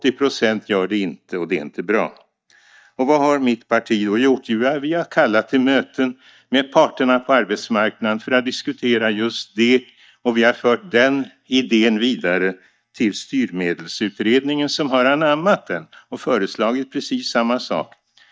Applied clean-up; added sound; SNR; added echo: neural mask model DeepFilterNet 3.